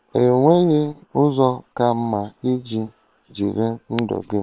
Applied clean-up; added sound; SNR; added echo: neural separator model SepFormer WHAM!.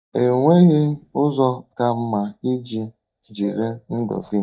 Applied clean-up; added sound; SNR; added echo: neural mask model DeepFilterNet 3.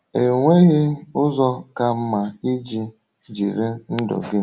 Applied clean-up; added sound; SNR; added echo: none; none; none; none.